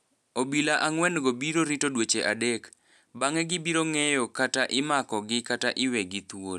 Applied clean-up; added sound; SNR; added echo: none; none; none; none.